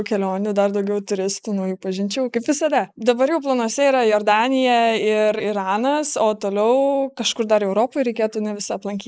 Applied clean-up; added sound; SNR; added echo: neural mask model Resemble Enhance denoiser.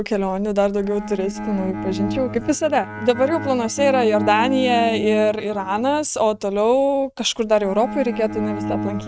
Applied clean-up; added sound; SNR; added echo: neural mask model RNNoise.